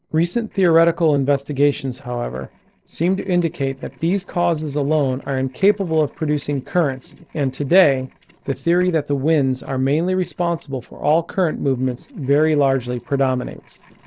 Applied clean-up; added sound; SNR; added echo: neural separator model SepFormer DNS4.